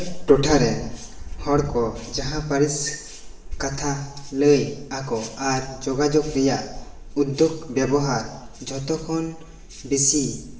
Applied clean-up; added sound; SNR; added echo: none; none; none; reverberation time 0.8 s.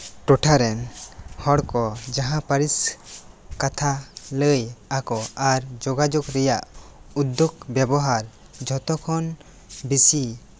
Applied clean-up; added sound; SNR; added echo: none; none; none; none.